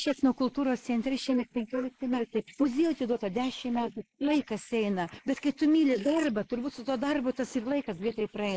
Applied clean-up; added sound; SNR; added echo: neural mask model Resemble Enhance denoiser.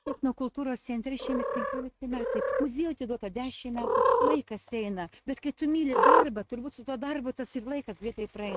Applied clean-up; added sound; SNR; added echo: neural mask model RNNoise.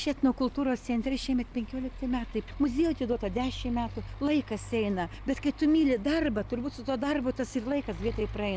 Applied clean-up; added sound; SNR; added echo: none; none; none; none.